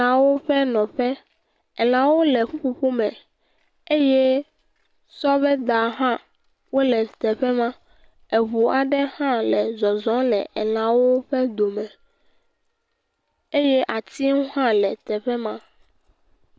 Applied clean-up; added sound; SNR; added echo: none; none; none; none.